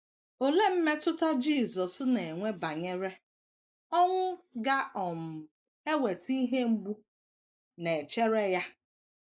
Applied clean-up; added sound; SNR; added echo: neural mask model Resemble Enhance denoiser.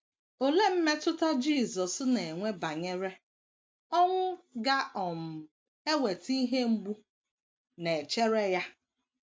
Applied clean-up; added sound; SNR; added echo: none; none; none; none.